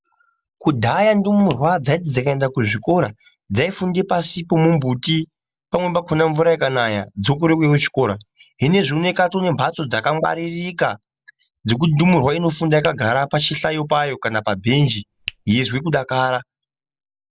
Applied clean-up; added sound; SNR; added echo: neural separator model SepFormer DNS4.